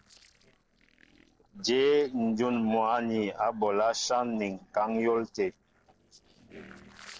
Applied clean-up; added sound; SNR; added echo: neural separator model SepFormer DNS4.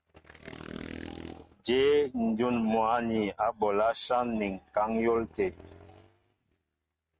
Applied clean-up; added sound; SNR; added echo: neural mask model RNNoise.